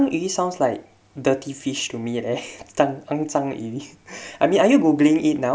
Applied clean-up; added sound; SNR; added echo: none; none; none; none.